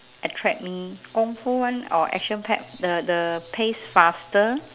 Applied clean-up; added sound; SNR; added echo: none; none; none; none.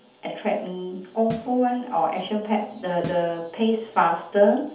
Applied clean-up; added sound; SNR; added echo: none; Snare drum; 17 dB; reverberation time 0.6 s.